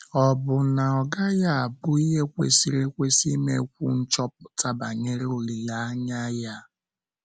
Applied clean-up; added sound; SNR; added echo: none; none; none; none.